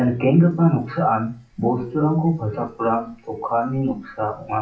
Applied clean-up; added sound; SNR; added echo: classical method WPE with log-MMSE.